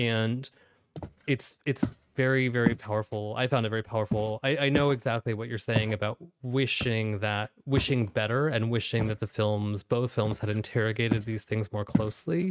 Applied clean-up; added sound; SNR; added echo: neural mask model RNNoise.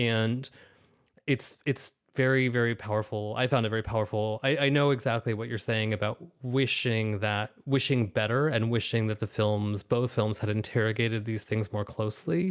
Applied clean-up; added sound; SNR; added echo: none; none; none; none.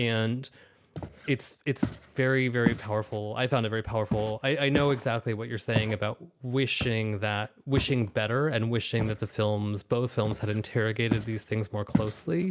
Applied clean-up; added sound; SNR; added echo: none; Walk, footsteps; 8 dB; none.